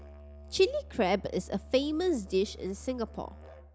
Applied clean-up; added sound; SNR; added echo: none; Musical instrument; 16 dB; none.